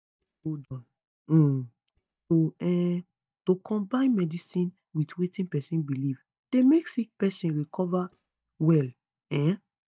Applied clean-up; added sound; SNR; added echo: neural mask model DeepFilterNet 3.